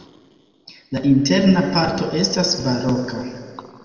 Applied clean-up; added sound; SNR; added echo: none; none; none; reverberation time 2.5 s.